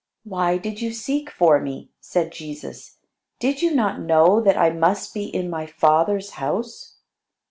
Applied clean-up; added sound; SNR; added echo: none; none; none; none.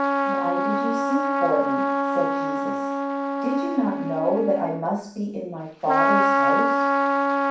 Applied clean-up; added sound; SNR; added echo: none; Trumpet; -4 dB; reverberation time 0.6 s.